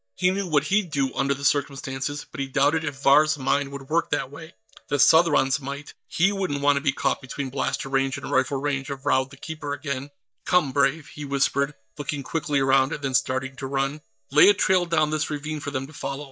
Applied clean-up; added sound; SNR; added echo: neural mask model DeepFilterNet 3.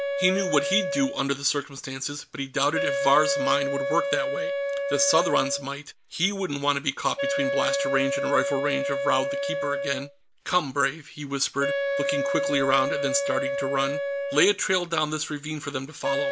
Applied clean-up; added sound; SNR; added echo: none; Wind instrument, woodwind instrument; 2 dB; none.